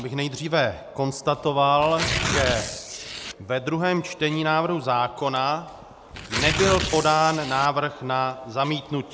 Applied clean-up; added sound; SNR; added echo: none; Tearing; 8 dB; none.